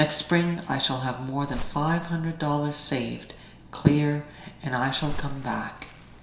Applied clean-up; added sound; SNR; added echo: none; Crumpling, crinkling; 14 dB; reverberation time 0.7 s.